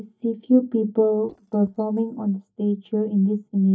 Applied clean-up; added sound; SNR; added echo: neural mask model DeepFilterNet 3.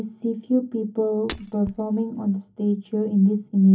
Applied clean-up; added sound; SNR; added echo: none; Shatter; 14 dB; reverberation time 0.3 s.